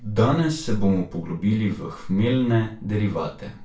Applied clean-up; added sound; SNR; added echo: none; none; none; reverberation time 0.3 s.